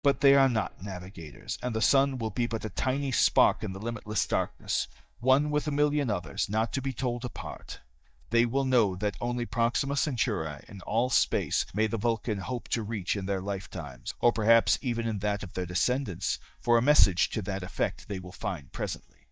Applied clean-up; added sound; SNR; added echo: neural mask model DeepFilterNet 3.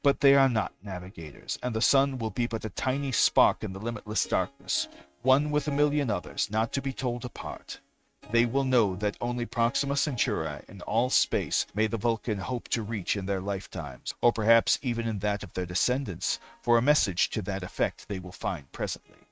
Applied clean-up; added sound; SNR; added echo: neural mask model RNNoise.